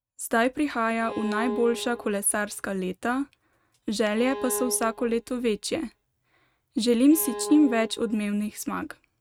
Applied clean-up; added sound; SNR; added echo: neural mask model RNNoise.